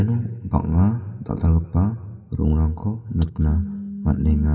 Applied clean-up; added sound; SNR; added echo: none; none; none; reverberation time 1.9 s.